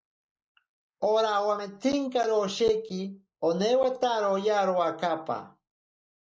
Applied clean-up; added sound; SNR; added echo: neural mask model Resemble Enhance denoiser.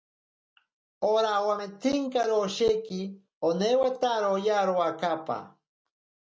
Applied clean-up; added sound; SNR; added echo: none; none; none; none.